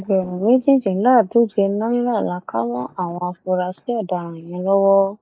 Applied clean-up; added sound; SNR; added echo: neural mask model DeepFilterNet 3.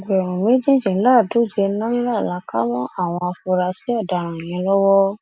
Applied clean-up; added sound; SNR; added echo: none; none; none; none.